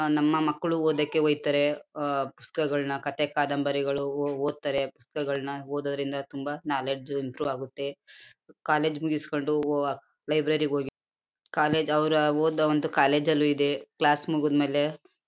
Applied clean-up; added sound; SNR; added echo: none; none; none; none.